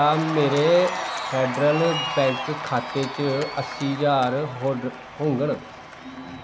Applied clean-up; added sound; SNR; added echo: none; Cheering; 8 dB; none.